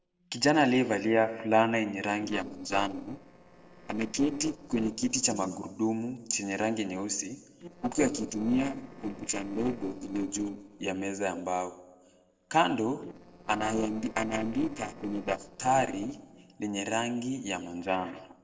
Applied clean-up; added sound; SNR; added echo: neural separator model SepFormer DNS4.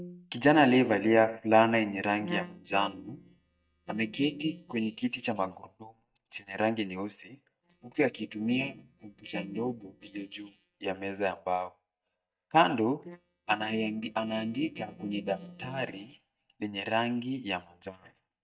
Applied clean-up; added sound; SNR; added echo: neural mask model DeepFilterNet 3.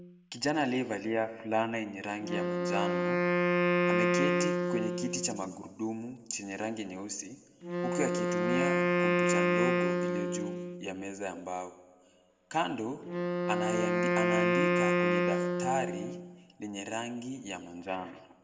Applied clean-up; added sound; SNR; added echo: none; Wind instrument, woodwind instrument; -5 dB; reverberation time 1.1 s.